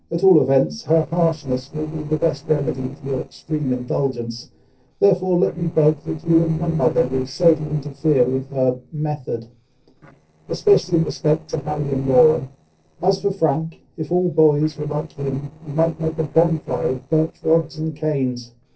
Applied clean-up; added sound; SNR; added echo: neural separator model SepFormer DNS4.